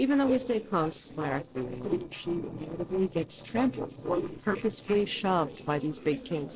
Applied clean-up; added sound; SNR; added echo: neural separator model SepFormer DNS4.